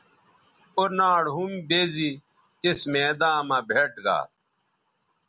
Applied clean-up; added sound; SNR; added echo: none; none; none; none.